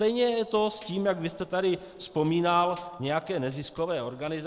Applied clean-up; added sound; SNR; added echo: neural separator model SepFormer DNS4.